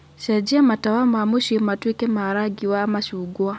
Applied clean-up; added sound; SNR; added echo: none; none; none; none.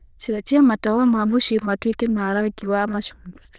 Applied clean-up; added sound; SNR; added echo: neural diffusion model UNIVERSE++.